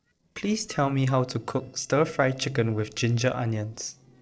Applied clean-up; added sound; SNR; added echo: neural separator model SepFormer DNS4.